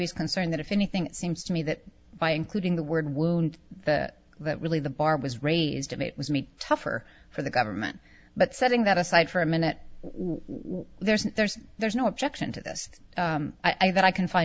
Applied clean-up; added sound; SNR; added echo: none; none; none; none.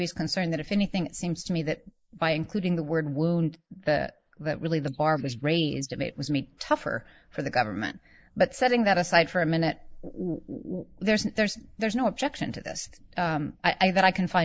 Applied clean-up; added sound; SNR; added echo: neural mask model Resemble Enhance denoiser.